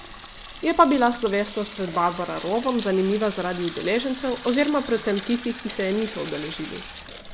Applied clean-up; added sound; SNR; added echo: none; Sink (filling or washing) / Water tap, faucet; 14 dB; none.